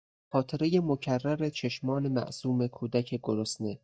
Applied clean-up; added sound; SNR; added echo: neural mask model DeepFilterNet 3.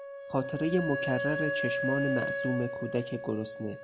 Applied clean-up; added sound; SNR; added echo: none; Wind instrument, woodwind instrument; 2 dB; none.